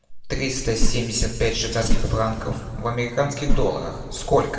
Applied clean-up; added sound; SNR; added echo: none; Whoosh, swoosh, swish; -4 dB; reverberation time 1.9 s.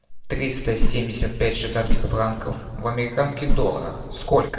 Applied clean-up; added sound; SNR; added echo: neural separator model SepFormer DNS4.